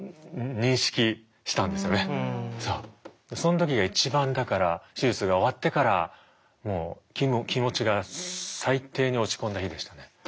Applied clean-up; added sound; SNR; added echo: none; none; none; none.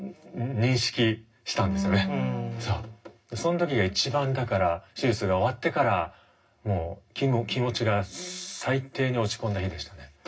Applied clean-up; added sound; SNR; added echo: none; none; none; reverberation time 0.4 s.